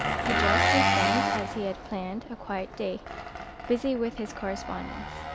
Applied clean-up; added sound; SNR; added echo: none; Engine; -3 dB; none.